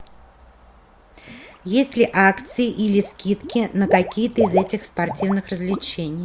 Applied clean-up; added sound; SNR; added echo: none; Water / Liquid; 9 dB; none.